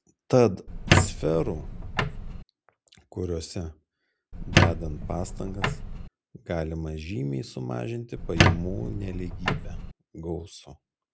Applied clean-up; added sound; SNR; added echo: none; Squeak; -5 dB; none.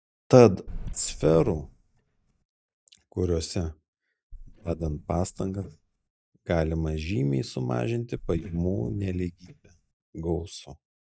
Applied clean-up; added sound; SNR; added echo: neural mask model DeepFilterNet 3.